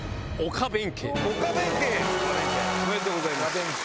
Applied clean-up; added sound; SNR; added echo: none; none; none; none.